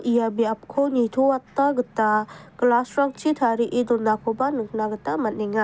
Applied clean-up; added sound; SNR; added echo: none; none; none; none.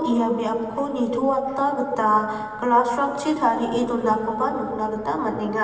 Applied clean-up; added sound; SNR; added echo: none; none; none; reverberation time 2.5 s.